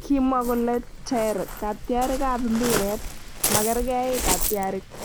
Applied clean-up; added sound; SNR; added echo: none; Waves, surf; 4 dB; none.